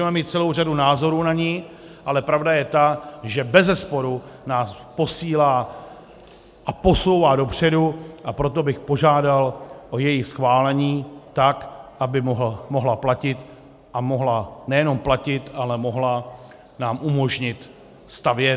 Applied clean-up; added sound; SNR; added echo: none; none; none; none.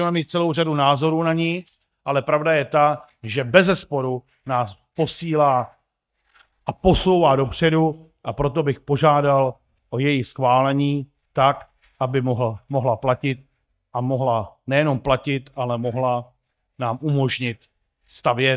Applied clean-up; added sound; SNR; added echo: neural mask model DeepFilterNet 3.